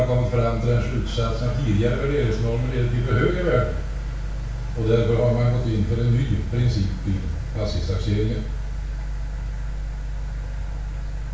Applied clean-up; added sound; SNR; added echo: none; Engine; 14 dB; reverberation time 0.6 s.